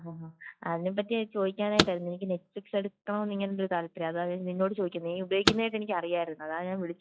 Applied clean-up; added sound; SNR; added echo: classical method log-MMSE.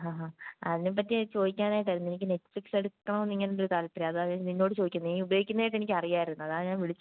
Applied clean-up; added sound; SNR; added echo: none; none; none; none.